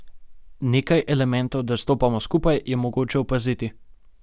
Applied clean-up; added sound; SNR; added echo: none; none; none; none.